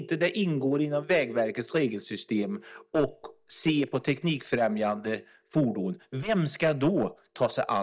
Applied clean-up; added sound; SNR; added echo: neural mask model DeepFilterNet 3.